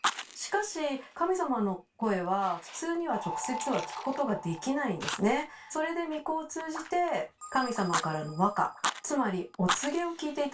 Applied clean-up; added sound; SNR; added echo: none; Fire; 9 dB; reverberation time 0.2 s.